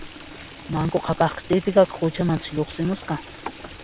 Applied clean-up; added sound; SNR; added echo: none; Stream; 16 dB; none.